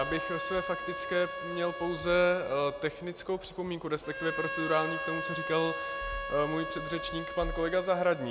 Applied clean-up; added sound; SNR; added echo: none; Harmonica; 6 dB; none.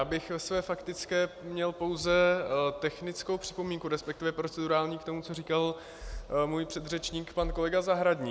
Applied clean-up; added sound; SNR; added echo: none; none; none; none.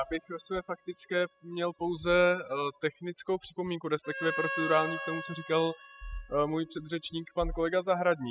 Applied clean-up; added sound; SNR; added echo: classical method spectral subtraction.